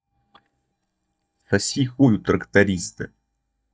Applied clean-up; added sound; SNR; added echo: neural mask model DeepFilterNet 3.